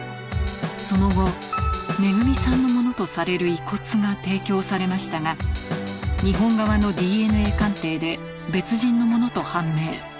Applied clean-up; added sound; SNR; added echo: none; Drum kit; 4 dB; none.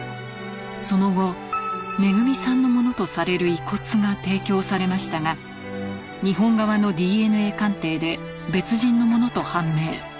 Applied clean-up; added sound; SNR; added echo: none; none; none; none.